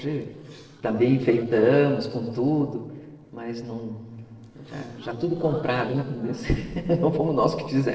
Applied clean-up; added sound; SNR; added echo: neural separator model SepFormer DNS4.